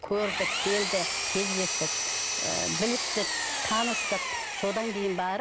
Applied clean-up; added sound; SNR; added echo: none; Engine; -1 dB; none.